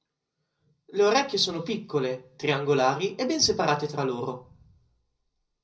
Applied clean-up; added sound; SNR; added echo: none; none; none; reverberation time 0.4 s.